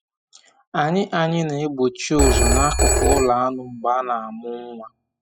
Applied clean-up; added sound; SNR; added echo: classical method spectral subtraction.